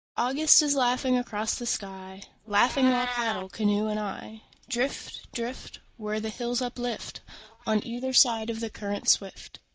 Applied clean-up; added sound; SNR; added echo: neural mask model DeepFilterNet 3.